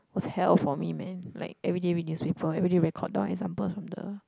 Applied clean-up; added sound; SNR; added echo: none; none; none; none.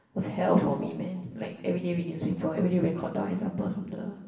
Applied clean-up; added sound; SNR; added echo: none; none; none; reverberation time 1.0 s.